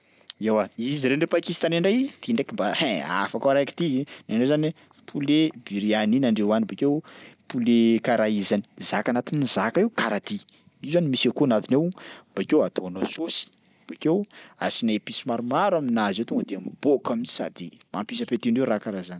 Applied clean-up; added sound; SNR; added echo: none; none; none; none.